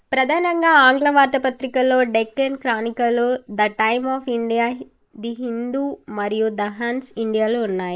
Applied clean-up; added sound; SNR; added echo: neural mask model Resemble Enhance denoiser.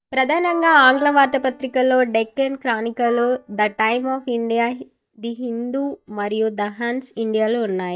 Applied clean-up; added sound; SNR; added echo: neural mask model DeepFilterNet 3.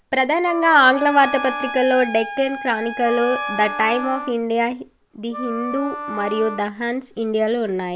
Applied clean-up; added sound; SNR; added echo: none; Trumpet + Wind instrument, woodwind instrument; 9 dB; none.